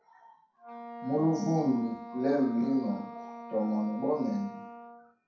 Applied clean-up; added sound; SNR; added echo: none; Wind instrument, woodwind instrument; 13 dB; reverberation time 0.6 s.